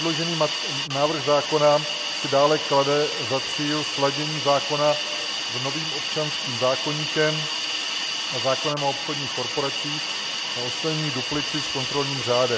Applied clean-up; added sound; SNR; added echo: none; Hiss; 2 dB; none.